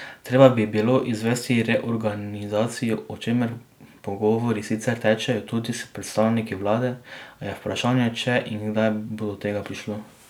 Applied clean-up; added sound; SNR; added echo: none; none; none; none.